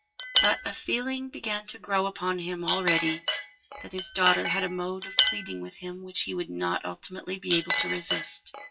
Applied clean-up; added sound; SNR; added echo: classical method WPE with log-MMSE.